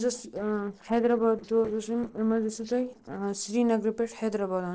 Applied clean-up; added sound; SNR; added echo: neural separator model SepFormer DNS4.